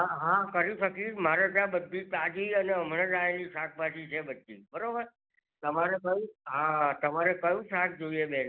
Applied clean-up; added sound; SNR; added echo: none; none; none; none.